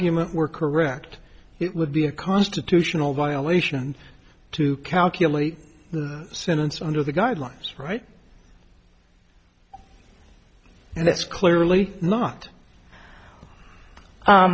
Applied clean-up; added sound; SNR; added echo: none; none; none; none.